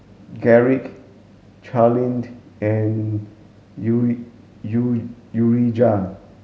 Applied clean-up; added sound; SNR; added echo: none; none; none; none.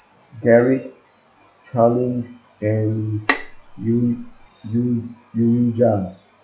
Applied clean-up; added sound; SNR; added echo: classical method log-MMSE.